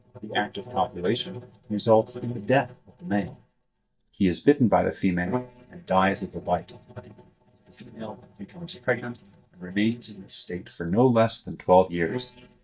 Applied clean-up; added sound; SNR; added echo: neural mask model DeepFilterNet 3.